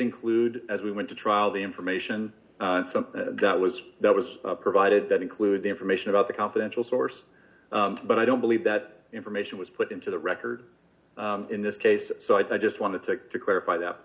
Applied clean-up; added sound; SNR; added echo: none; none; none; none.